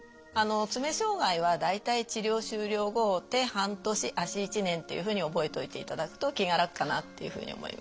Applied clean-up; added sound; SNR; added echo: none; none; none; none.